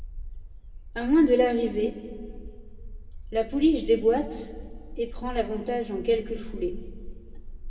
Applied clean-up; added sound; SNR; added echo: none; Bark; 11 dB; reverberation time 1.9 s.